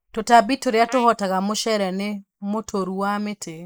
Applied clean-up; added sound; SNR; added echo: neural mask model Resemble Enhance denoiser.